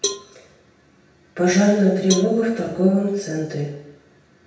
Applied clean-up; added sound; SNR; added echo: none; Cowbell; 12 dB; reverberation time 0.8 s.